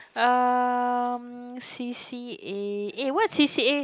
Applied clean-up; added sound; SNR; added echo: none; none; none; none.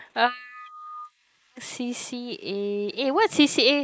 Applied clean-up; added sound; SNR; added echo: neural mask model Resemble Enhance denoiser.